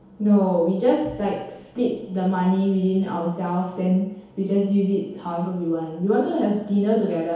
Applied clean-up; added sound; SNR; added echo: none; none; none; reverberation time 2.2 s.